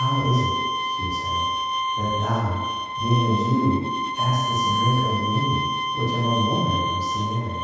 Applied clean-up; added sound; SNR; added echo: none; Bowed string instrument; 0 dB; reverberation time 1.2 s.